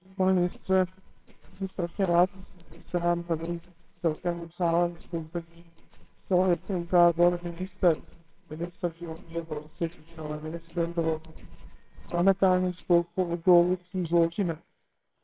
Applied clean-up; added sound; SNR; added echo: neural separator model SepFormer WHAMR!.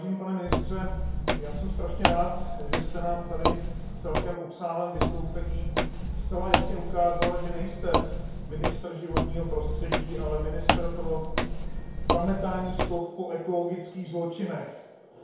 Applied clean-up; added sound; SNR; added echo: none; Walk, footsteps; -5 dB; reverberation time 0.9 s.